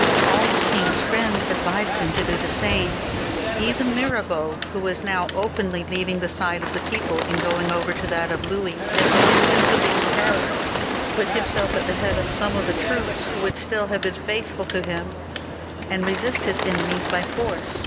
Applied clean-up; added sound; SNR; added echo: none; Bird; -2 dB; none.